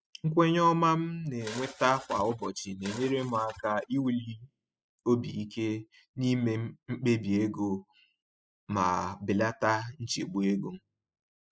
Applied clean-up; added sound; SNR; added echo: classical method spectral subtraction.